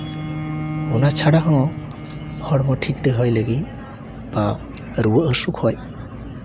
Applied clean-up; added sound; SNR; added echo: none; Bowed string instrument; 11 dB; none.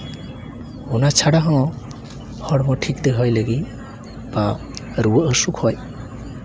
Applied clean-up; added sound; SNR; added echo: none; none; none; none.